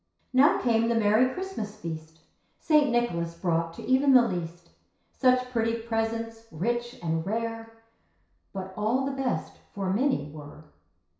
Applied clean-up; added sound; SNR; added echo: none; none; none; reverberation time 0.6 s.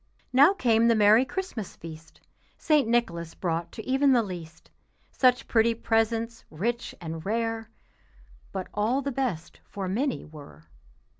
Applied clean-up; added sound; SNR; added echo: none; none; none; none.